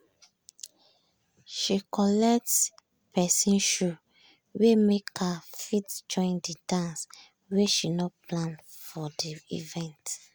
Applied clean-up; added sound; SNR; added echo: none; none; none; none.